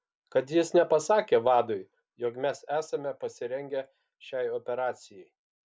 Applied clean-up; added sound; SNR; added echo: none; none; none; none.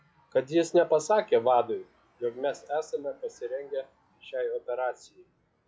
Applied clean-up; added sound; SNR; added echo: classical method log-MMSE.